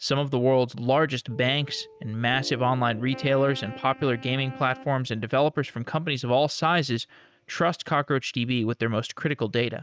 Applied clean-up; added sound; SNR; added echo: neural mask model RNNoise.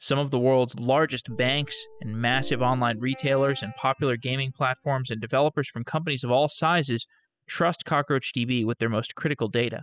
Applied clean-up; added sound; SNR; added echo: classical method spectral subtraction.